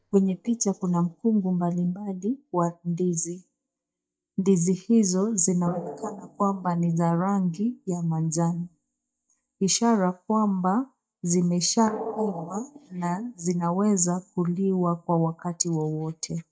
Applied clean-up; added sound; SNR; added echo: neural mask model DeepFilterNet 3.